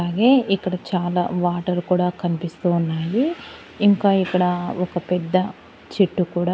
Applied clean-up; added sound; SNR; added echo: none; none; none; none.